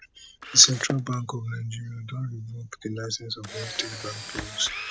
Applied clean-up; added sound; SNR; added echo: none; Camera; 12 dB; none.